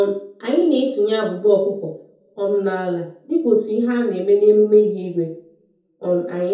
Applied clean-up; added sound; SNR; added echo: none; none; none; reverberation time 0.6 s.